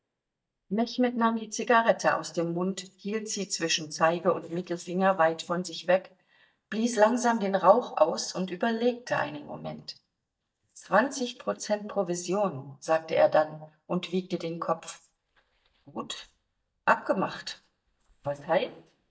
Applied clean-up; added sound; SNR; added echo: neural mask model DeepFilterNet 3.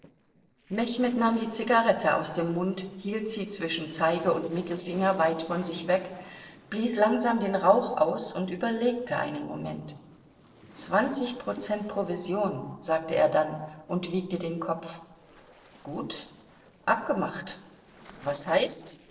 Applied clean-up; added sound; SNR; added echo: neural separator model SepFormer DNS4.